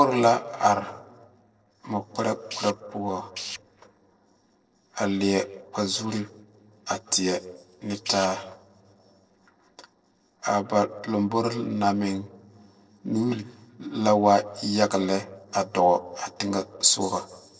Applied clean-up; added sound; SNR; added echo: neural separator model SepFormer DNS4.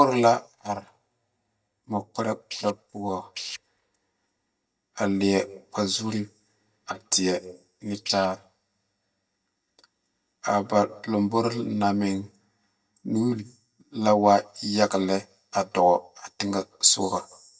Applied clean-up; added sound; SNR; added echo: neural mask model DeepFilterNet 3.